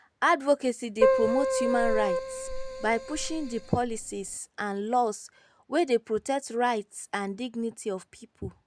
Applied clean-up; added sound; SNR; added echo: none; Keyboard (musical); -1 dB; none.